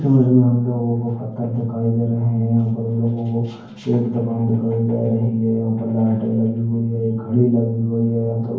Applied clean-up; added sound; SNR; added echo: none; none; none; reverberation time 0.9 s.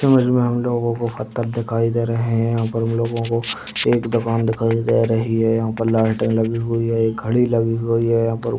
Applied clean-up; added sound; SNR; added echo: none; none; none; none.